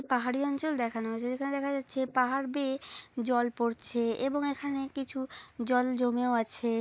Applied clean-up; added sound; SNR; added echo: neural mask model Resemble Enhance denoiser.